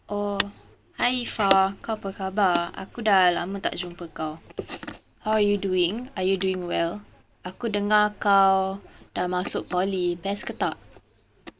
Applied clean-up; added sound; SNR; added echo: none; none; none; none.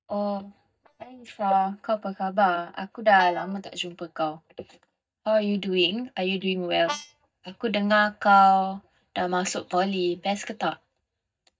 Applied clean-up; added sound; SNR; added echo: neural mask model DeepFilterNet 3.